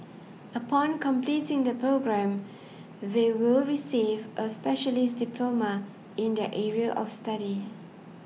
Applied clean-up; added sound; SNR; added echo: none; none; none; none.